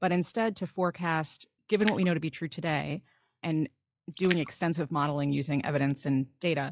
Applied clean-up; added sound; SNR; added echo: classical method log-MMSE.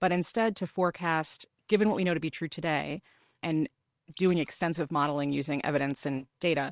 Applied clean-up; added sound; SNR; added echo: neural separator model SepFormer WHAM!.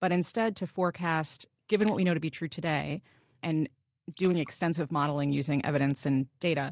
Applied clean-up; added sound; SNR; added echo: neural mask model DeepFilterNet 3.